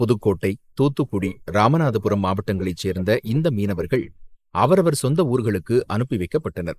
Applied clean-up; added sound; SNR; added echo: neural mask model Resemble Enhance denoiser.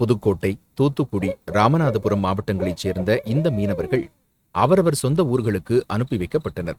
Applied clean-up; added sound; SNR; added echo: neural mask model RNNoise.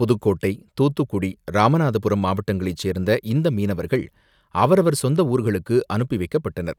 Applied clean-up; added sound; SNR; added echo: none; none; none; none.